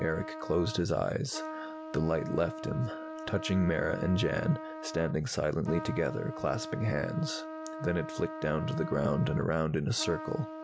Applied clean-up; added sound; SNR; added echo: none; Trumpet; 10 dB; none.